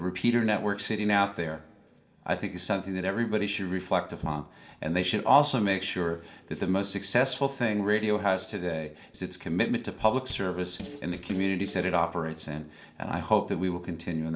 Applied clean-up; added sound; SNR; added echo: neural separator model SepFormer DNS4.